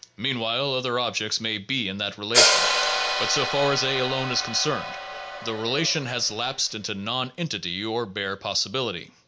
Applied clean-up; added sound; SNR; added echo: none; Hi-hat; 2 dB; none.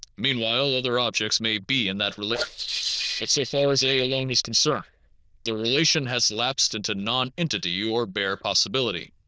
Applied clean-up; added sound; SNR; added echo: neural diffusion model UNIVERSE++.